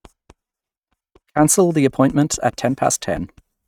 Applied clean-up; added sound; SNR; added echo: neural mask model RNNoise.